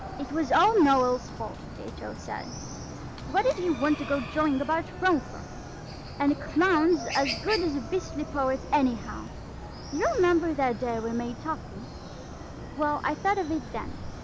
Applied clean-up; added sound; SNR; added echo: none; Chicken, rooster; 10 dB; none.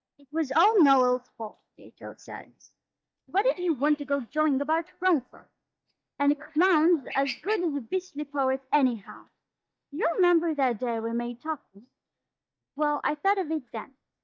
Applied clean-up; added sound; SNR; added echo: neural mask model DeepFilterNet 3.